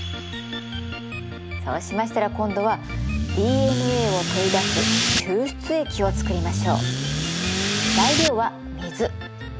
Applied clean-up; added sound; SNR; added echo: none; Accelerating, revving, vroom / Car; -2 dB; none.